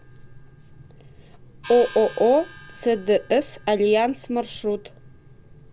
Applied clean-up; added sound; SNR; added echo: none; Gong; 20 dB; none.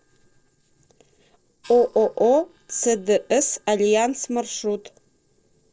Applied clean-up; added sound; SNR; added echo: neural separator model SepFormer DNS4.